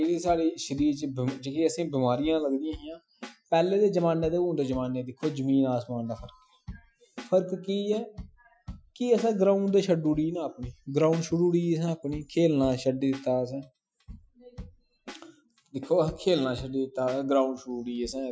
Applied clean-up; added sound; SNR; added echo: classical method Wiener filter.